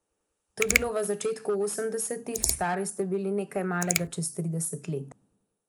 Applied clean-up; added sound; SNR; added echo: neural mask model Resemble Enhance denoiser.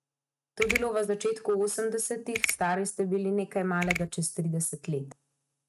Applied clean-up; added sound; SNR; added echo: neural mask model RNNoise.